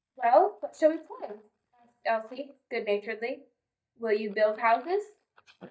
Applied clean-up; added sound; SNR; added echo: neural mask model DeepFilterNet 3.